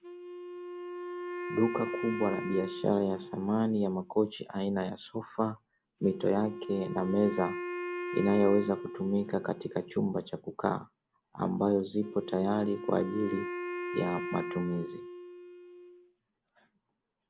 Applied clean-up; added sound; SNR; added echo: none; Wind instrument, woodwind instrument; 9 dB; none.